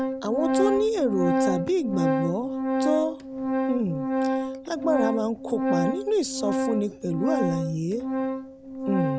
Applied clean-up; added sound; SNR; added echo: none; Organ; 0 dB; none.